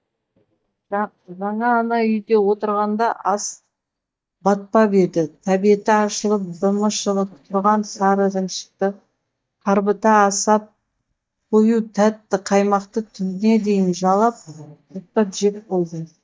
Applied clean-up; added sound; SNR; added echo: neural mask model DeepFilterNet 3.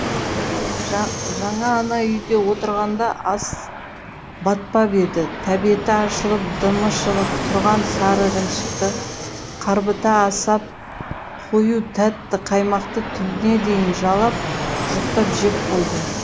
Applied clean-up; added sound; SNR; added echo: none; Fixed-wing aircraft, airplane; 5 dB; none.